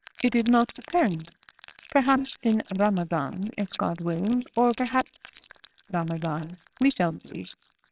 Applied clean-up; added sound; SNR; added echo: neural separator model SepFormer WHAMR!.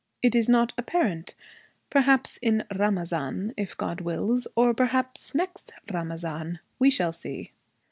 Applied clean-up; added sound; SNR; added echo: none; none; none; none.